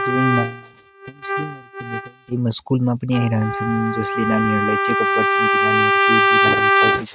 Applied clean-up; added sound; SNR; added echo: neural mask model RNNoise.